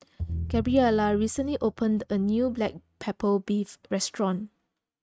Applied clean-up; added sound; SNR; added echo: neural mask model RNNoise.